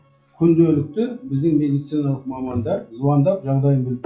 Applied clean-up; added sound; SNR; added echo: classical method log-MMSE.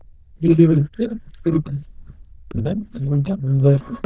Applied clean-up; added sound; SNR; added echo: neural diffusion model UNIVERSE++.